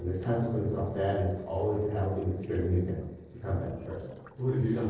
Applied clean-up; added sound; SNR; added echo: neural separator model SepFormer DNS4.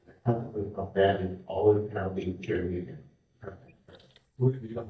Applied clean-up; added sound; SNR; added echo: neural mask model DeepFilterNet 3.